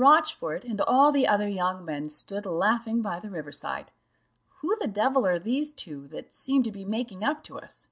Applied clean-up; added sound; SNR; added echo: none; none; none; none.